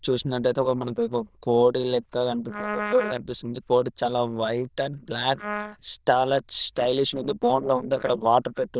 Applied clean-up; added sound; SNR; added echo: neural diffusion model UNIVERSE++.